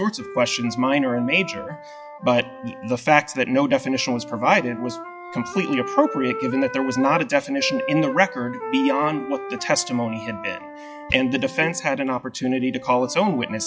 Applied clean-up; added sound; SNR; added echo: classical method log-MMSE.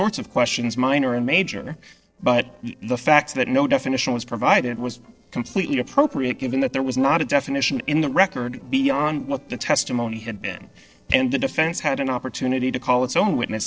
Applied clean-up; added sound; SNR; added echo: neural separator model SepFormer DNS4.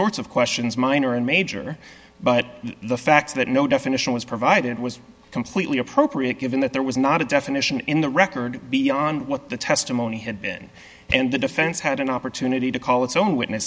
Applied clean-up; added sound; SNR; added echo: none; none; none; none.